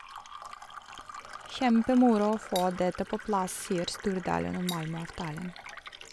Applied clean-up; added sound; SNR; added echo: none; Cutlery, silverware + Fill (with liquid); 14 dB; none.